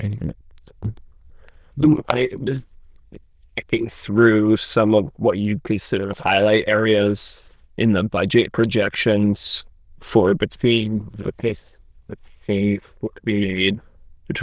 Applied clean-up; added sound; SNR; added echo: neural diffusion model UNIVERSE++.